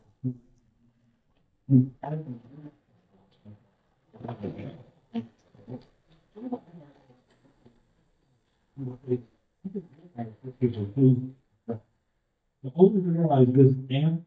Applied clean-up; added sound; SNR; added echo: neural mask model DeepFilterNet 3.